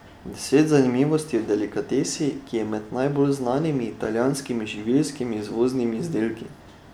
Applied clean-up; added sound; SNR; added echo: none; none; none; none.